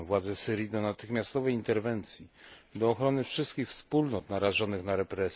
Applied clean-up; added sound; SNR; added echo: none; none; none; none.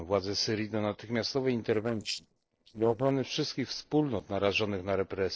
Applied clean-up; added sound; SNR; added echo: neural separator model SepFormer DNS4.